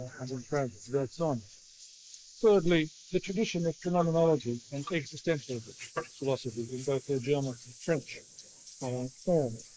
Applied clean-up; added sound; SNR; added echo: neural mask model Resemble Enhance denoiser.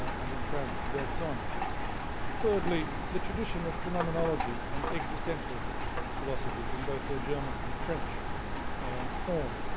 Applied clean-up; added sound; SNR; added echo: none; Rain; -4 dB; none.